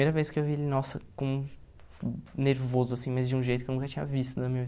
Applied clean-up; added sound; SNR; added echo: none; none; none; none.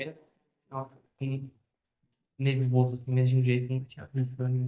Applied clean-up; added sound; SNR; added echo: neural mask model DeepFilterNet 3.